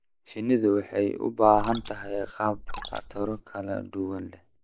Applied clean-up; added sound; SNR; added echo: neural mask model Resemble Enhance denoiser.